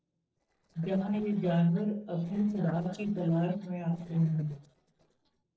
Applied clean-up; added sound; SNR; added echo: neural separator model SepFormer DNS4.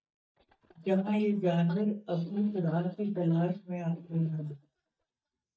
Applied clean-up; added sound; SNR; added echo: neural mask model DeepFilterNet 3.